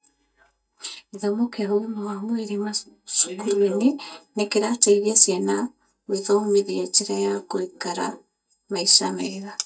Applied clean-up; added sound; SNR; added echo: neural mask model DeepFilterNet 3.